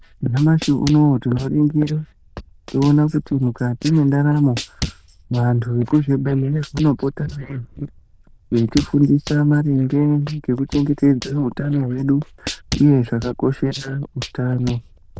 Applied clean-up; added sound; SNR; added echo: neural diffusion model UNIVERSE++.